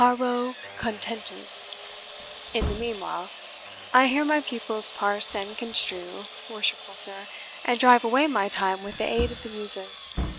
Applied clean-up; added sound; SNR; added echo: none; Sawing + Wood; 12 dB; none.